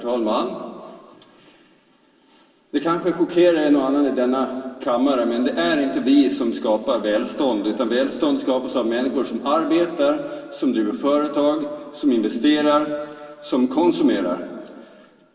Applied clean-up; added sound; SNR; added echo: none; none; none; reverberation time 2.0 s.